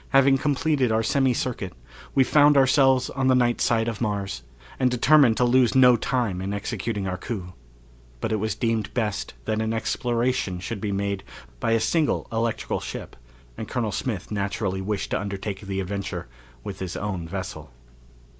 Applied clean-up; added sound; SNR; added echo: none; none; none; none.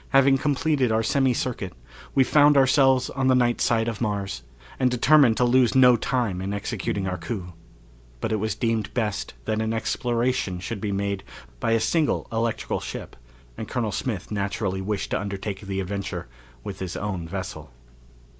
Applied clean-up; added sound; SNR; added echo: none; Piano; 16 dB; none.